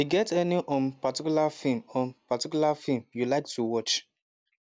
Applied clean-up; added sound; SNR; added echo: none; none; none; none.